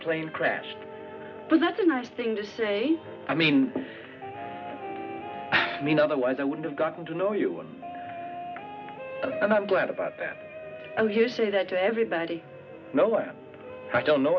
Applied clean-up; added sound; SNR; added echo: none; none; none; none.